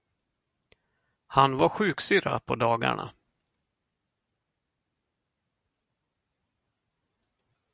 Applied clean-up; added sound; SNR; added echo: none; none; none; none.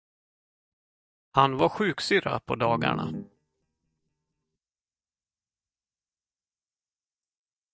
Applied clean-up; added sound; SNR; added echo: neural mask model DeepFilterNet 3.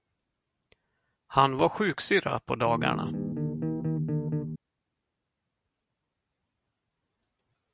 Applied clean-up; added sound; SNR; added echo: none; Bass guitar; -2 dB; none.